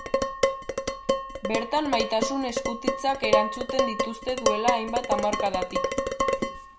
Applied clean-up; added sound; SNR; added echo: none; Dishes, pots, and pans; -2 dB; none.